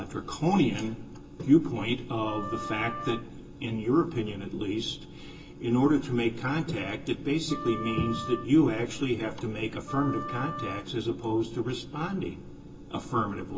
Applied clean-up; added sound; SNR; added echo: none; Wind instrument, woodwind instrument; 11 dB; reverberation time 0.2 s.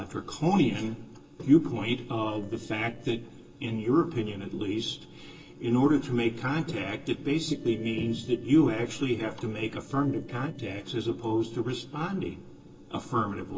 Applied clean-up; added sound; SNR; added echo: neural separator model SepFormer DNS4.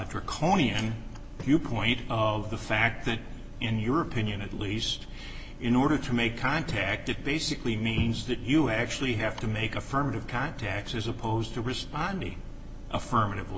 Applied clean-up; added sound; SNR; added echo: none; none; none; none.